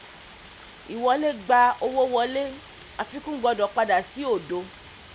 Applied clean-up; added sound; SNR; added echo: none; Stream; 20 dB; none.